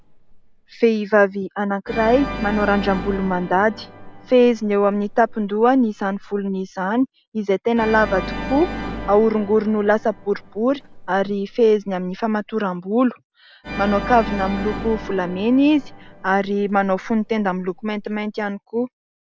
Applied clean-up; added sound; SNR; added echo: none; Organ; 13 dB; none.